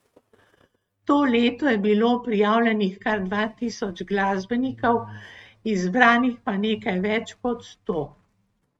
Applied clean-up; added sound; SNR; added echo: neural mask model RNNoise.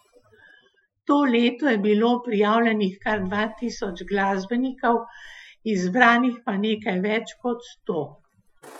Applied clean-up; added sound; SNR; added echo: classical method Wiener filter.